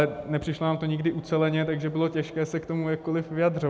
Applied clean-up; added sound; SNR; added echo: none; none; none; none.